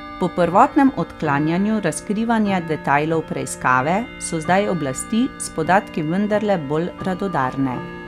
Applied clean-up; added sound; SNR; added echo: none; Tick-tock / Bell; 15 dB; none.